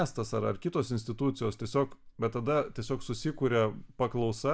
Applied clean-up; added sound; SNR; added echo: none; none; none; none.